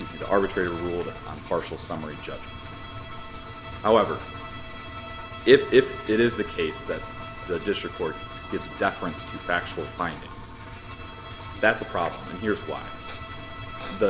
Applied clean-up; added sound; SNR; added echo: none; Engine + Bowed string instrument; 11 dB; none.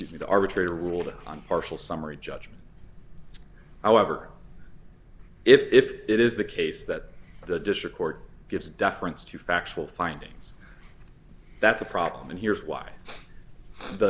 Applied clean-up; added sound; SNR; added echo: none; none; none; none.